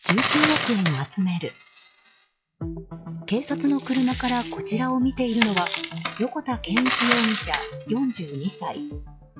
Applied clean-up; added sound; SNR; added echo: classical method log-MMSE.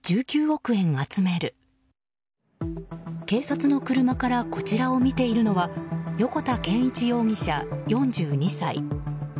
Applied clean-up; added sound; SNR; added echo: none; none; none; none.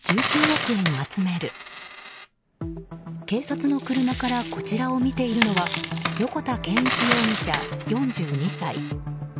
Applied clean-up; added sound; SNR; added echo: none; Coin (dropping); 5 dB; none.